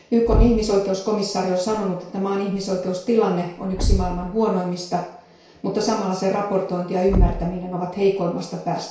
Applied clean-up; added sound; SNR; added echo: none; Thump, thud; 5 dB; reverberation time 0.6 s.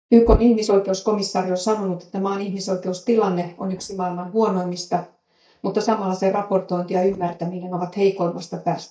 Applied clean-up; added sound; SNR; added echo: neural mask model DeepFilterNet 3.